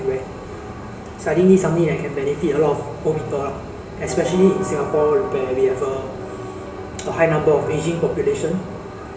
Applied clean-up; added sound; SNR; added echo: none; Train; 14 dB; reverberation time 0.8 s.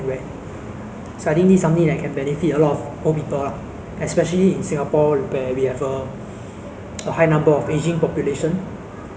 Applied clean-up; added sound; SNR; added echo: none; none; none; none.